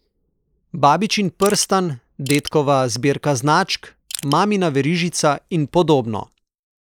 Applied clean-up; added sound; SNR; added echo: neural mask model Resemble Enhance denoiser.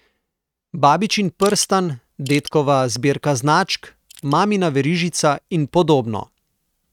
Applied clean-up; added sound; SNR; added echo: neural mask model RNNoise.